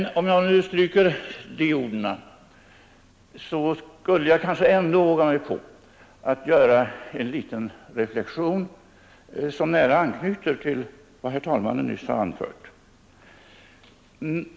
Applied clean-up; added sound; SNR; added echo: none; none; none; none.